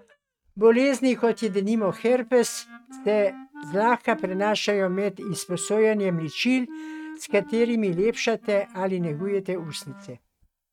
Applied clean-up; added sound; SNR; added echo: neural mask model RNNoise.